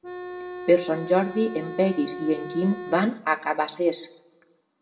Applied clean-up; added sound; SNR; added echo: none; Organ; 10 dB; reverberation time 0.6 s.